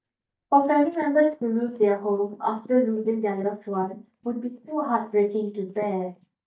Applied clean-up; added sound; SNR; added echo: neural mask model DeepFilterNet 3.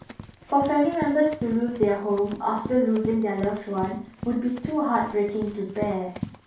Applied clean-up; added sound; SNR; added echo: none; Run; 12 dB; reverberation time 0.3 s.